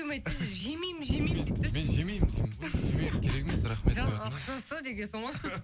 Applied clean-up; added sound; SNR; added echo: none; Chime + Wind; -2 dB; none.